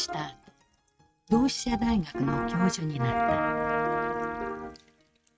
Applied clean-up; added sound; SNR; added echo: neural mask model RNNoise.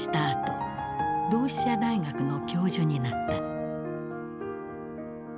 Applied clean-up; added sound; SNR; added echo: none; none; none; none.